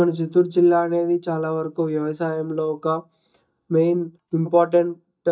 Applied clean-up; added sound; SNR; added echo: neural mask model DeepFilterNet 3.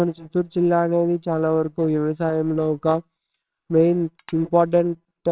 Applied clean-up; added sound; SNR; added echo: neural separator model SepFormer WHAMR!.